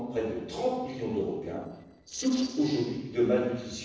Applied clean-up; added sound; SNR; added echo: neural separator model SepFormer DNS4.